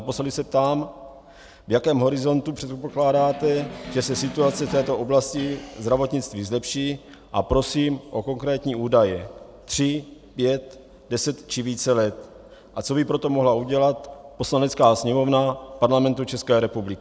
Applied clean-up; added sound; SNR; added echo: none; Snare drum; 14 dB; none.